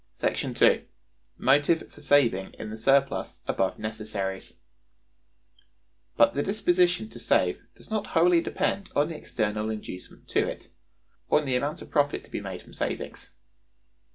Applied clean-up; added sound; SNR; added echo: none; none; none; none.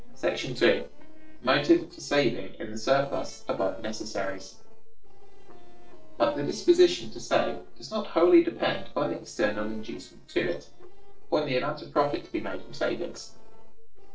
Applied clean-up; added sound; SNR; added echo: neural separator model SepFormer DNS4.